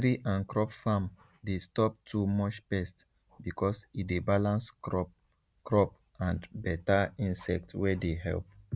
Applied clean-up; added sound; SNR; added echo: none; none; none; none.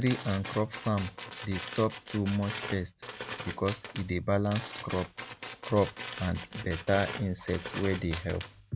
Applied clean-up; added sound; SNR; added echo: none; Tools; 10 dB; none.